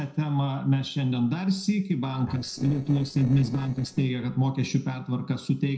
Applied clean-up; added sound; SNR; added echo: neural separator model SepFormer DNS4.